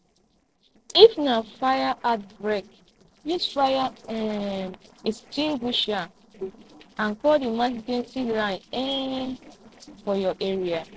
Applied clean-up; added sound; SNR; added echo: neural separator model SepFormer DNS4.